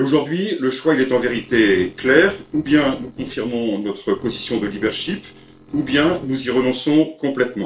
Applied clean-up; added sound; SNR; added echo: neural separator model SepFormer DNS4.